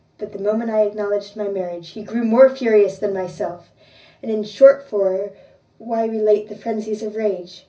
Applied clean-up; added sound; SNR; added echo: none; none; none; reverberation time 0.4 s.